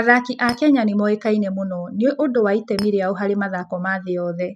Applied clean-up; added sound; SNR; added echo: none; Chink, clink; 17 dB; none.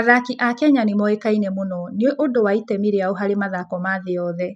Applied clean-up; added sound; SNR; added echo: none; none; none; none.